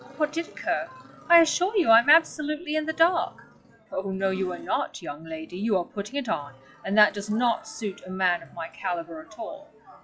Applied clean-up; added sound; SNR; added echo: classical method log-MMSE.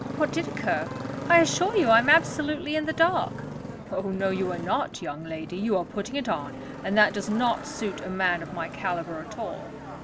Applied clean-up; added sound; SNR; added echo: none; Motorcycle; 10 dB; none.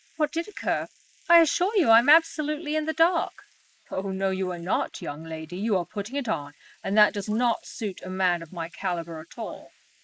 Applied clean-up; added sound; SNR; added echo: neural mask model Resemble Enhance denoiser.